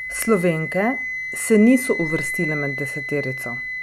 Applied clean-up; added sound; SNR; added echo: none; Wind instrument, woodwind instrument; 7 dB; none.